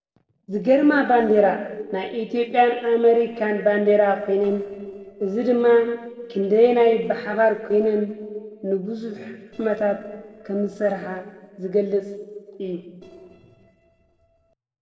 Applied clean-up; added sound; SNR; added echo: neural separator model SepFormer DNS4.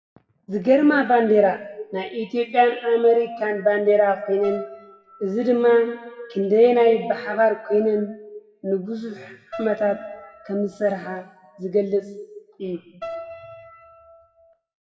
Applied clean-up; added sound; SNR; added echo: classical method WPE with log-MMSE.